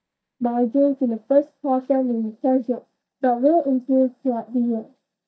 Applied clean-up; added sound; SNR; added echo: neural mask model DeepFilterNet 3.